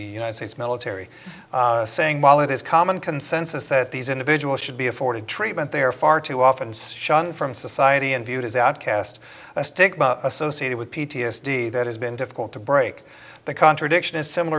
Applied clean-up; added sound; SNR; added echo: none; none; none; none.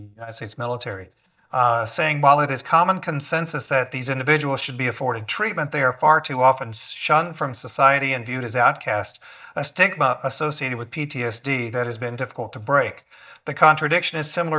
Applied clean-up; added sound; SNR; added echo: neural mask model DeepFilterNet 3.